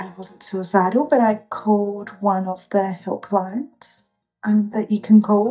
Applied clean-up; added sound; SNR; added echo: neural mask model DeepFilterNet 3.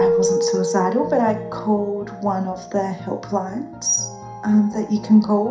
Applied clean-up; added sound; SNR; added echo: none; Keyboard (musical); 6 dB; reverberation time 0.5 s.